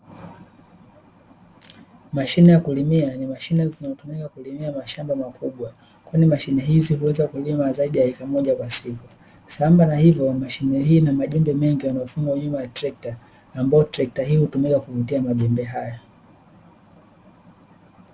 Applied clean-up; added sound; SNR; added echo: none; none; none; none.